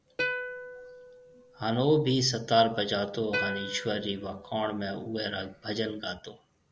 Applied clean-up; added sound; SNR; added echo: none; Plucked string instrument; 9 dB; none.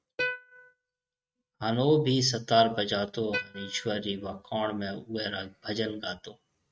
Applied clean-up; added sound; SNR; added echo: neural mask model RNNoise.